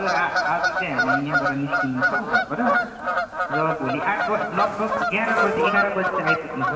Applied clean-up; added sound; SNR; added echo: none; Bird vocalization, bird call, bird song / Fowl; -2 dB; reverberation time 2.9 s.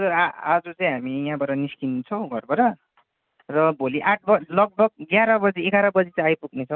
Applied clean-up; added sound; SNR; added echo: none; none; none; none.